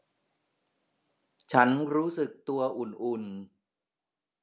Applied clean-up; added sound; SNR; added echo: none; none; none; none.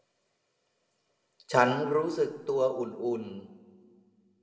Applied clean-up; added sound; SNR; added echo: none; none; none; reverberation time 1.2 s.